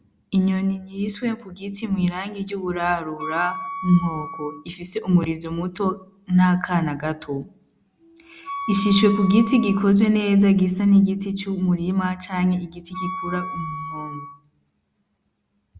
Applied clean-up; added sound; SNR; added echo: none; Wind instrument, woodwind instrument; 11 dB; none.